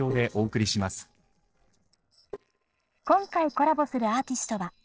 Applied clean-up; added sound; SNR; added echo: neural separator model SepFormer DNS4.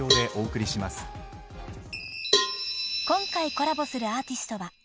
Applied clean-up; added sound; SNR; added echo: none; Cowbell; 1 dB; none.